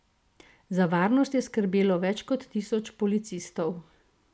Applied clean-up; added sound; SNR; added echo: none; none; none; none.